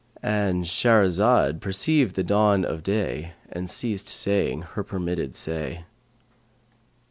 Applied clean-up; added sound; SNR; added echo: none; none; none; none.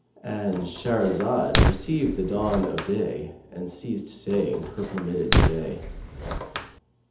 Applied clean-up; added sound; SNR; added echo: none; Fire; -1 dB; reverberation time 0.8 s.